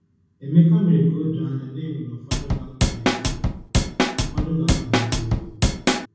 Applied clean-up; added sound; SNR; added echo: none; Drum / Drum kit; -1 dB; reverberation time 1.1 s.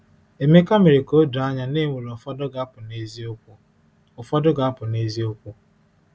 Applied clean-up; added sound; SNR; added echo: none; none; none; none.